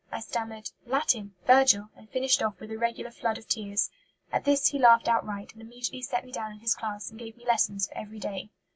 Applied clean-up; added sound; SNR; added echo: none; none; none; none.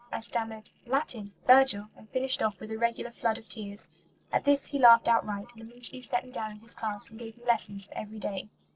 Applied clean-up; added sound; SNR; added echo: neural separator model SepFormer DNS4.